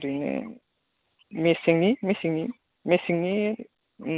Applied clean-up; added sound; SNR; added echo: none; none; none; none.